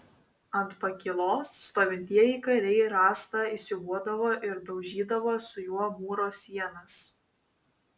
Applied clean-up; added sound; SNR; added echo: none; none; none; none.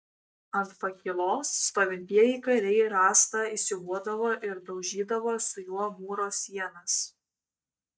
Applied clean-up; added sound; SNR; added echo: neural mask model DeepFilterNet 3.